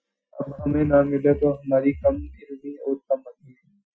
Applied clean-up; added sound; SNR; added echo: classical method Wiener filter.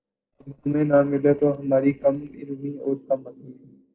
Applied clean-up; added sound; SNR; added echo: neural separator model SepFormer DNS4.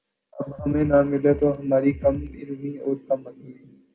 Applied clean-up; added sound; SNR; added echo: none; Drum kit; 14 dB; none.